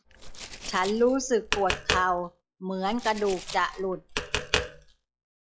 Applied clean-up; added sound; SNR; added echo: classical method log-MMSE.